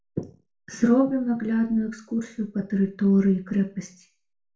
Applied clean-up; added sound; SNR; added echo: none; none; none; reverberation time 0.3 s.